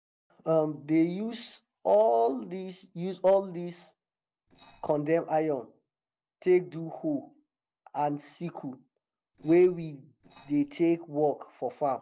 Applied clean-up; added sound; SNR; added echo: neural separator model SepFormer DNS4.